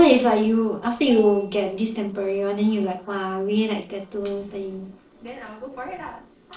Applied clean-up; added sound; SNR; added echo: neural separator model SepFormer DNS4.